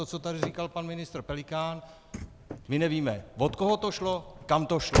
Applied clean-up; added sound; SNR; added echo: none; Slam / Car; 5 dB; none.